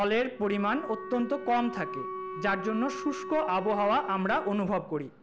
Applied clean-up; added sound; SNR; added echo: none; Wind instrument, woodwind instrument; 10 dB; none.